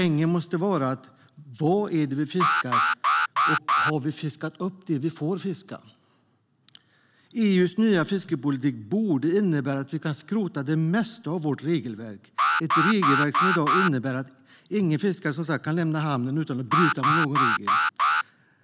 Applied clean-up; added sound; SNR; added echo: none; Alarm; -3 dB; none.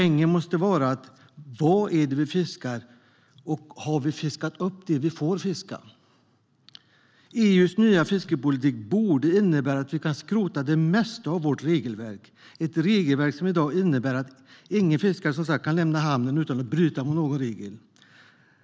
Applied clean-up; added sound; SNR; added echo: none; none; none; none.